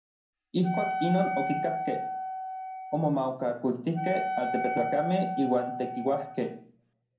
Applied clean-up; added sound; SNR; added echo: none; Wind instrument, woodwind instrument; 3 dB; reverberation time 0.6 s.